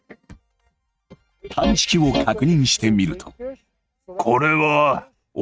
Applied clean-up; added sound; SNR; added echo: neural mask model RNNoise.